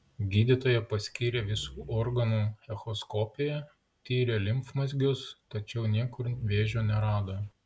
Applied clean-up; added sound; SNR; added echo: none; Growling; 17 dB; none.